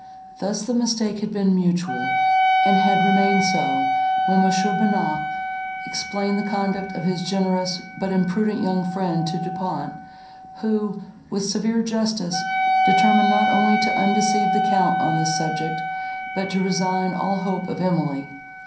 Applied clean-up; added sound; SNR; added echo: none; Wind instrument, woodwind instrument; 1 dB; reverberation time 0.6 s.